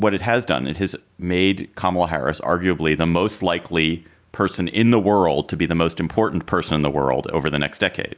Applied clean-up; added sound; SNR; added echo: none; none; none; none.